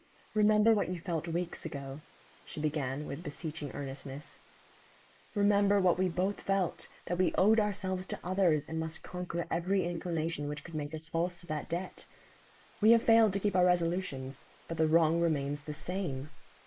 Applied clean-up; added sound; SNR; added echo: neural mask model Resemble Enhance denoiser.